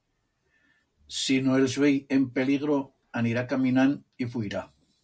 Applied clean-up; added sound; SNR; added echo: none; none; none; none.